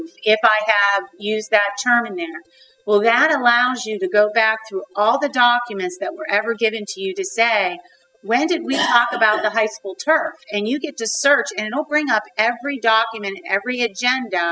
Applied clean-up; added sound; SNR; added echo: classical method spectral subtraction.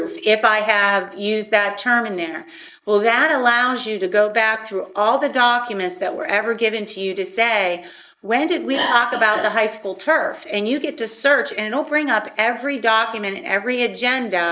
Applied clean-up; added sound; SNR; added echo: neural mask model Resemble Enhance denoiser.